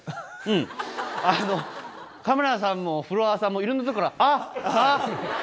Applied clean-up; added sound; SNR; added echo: none; none; none; none.